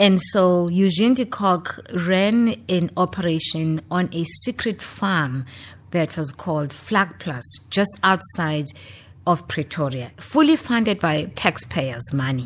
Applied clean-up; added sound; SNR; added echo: none; none; none; none.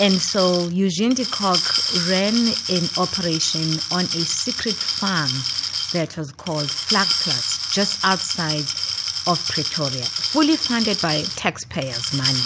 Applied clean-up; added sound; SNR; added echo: none; Glass; 2 dB; none.